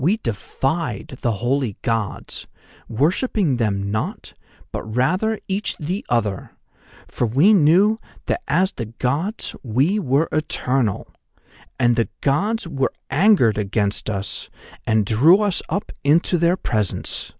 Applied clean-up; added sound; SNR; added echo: none; none; none; none.